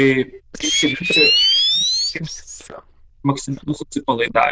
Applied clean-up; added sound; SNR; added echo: neural diffusion model UNIVERSE++.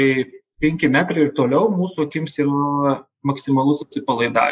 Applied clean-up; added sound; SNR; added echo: neural mask model Resemble Enhance denoiser.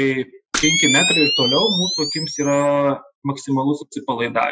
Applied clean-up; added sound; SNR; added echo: classical method Wiener filter.